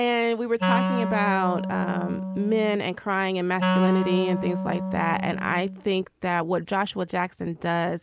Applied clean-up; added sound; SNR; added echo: none; Wind instrument, woodwind instrument; 2 dB; none.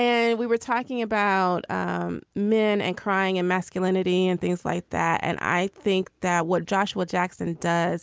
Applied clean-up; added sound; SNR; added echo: none; none; none; none.